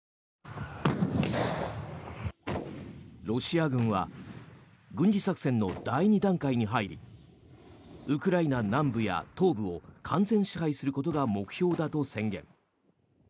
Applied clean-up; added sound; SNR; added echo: none; none; none; none.